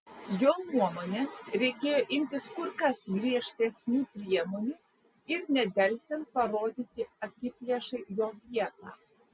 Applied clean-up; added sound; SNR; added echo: none; none; none; none.